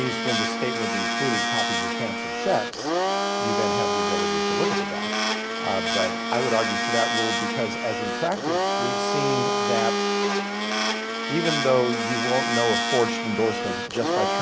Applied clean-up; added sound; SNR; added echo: none; Domestic sounds, home sounds; -3 dB; none.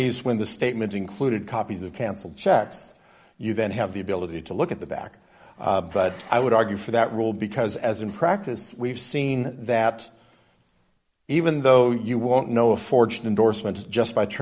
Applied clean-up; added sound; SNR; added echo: none; none; none; none.